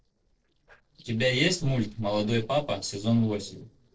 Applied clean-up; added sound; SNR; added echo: neural separator model SepFormer DNS4.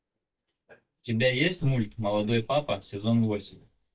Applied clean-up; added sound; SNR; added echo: neural mask model DeepFilterNet 3.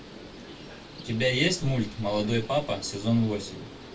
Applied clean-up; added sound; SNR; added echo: none; Bird; 15 dB; reverberation time 0.2 s.